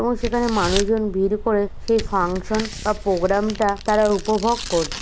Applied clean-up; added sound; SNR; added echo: none; Tearing + Tick; 9 dB; none.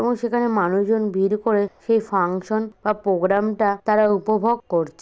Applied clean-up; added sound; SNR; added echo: none; none; none; none.